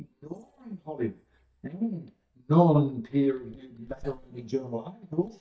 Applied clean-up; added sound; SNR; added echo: neural mask model DeepFilterNet 3.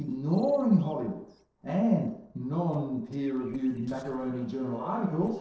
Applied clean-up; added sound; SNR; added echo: neural separator model SepFormer DNS4.